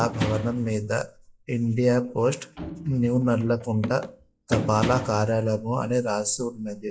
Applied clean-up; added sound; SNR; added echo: classical method log-MMSE.